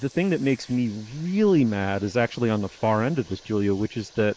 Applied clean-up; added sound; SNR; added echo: neural mask model Resemble Enhance denoiser.